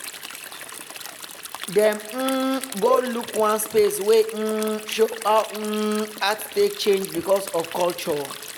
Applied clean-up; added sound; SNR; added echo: none; Stream; 13 dB; none.